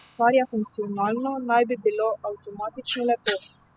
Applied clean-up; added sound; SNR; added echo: classical method spectral subtraction.